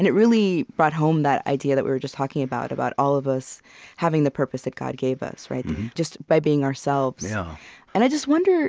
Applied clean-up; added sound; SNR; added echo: none; none; none; none.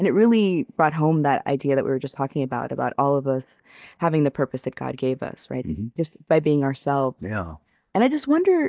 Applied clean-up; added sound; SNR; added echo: neural mask model DeepFilterNet 3.